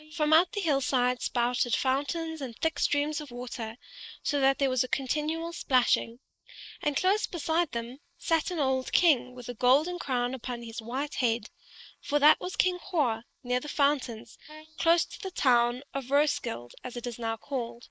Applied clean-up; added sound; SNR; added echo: neural mask model Resemble Enhance denoiser.